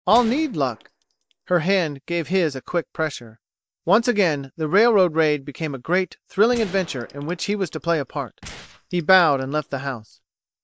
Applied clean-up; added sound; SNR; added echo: neural mask model DeepFilterNet 3.